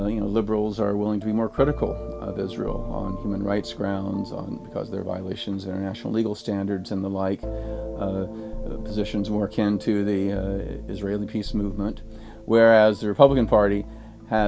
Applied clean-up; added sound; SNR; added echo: none; none; none; none.